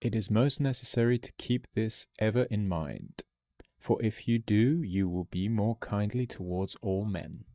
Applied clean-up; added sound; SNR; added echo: neural mask model DeepFilterNet 3.